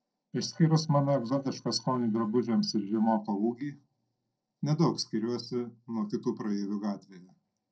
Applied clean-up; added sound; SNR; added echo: neural separator model SepFormer DNS4.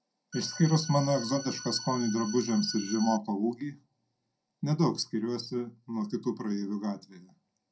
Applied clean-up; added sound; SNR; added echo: none; Organ; 11 dB; reverberation time 0.2 s.